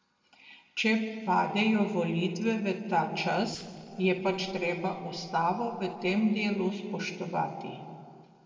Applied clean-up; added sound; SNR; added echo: neural separator model SepFormer DNS4.